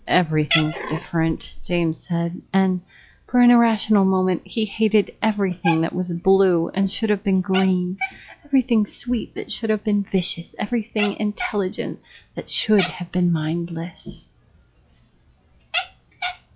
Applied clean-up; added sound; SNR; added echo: classical method log-MMSE.